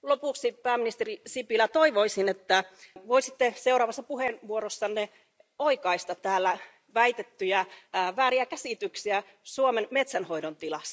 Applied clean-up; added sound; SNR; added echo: none; none; none; none.